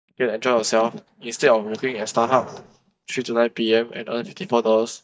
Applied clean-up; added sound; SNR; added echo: neural mask model DeepFilterNet 3.